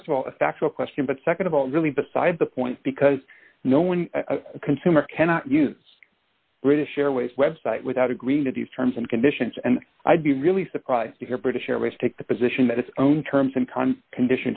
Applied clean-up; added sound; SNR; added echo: none; none; none; none.